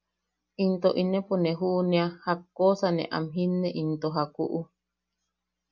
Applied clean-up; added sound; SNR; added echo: none; none; none; none.